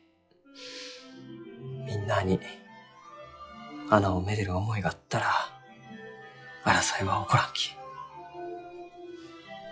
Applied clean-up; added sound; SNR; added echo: classical method log-MMSE.